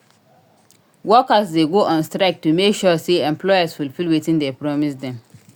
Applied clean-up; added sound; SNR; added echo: none; none; none; none.